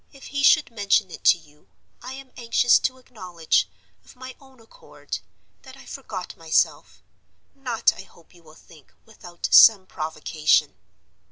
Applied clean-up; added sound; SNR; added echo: none; none; none; none.